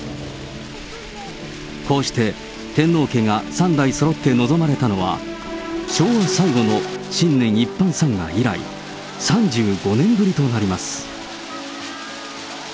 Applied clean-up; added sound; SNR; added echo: none; none; none; none.